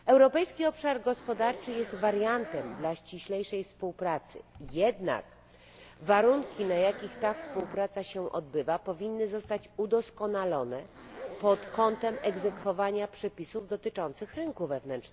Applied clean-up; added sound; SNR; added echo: none; Zipper (clothing); 17 dB; none.